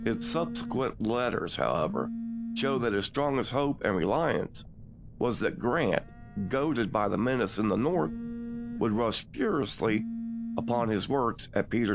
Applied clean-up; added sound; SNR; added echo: none; Telephone; 10 dB; none.